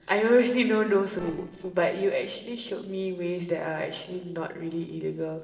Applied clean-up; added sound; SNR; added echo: neural separator model SepFormer DNS4.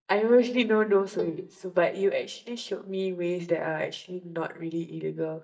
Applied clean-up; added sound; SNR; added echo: neural mask model DeepFilterNet 3.